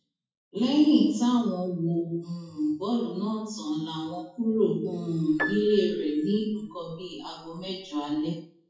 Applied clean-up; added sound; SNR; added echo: classical method WPE with log-MMSE.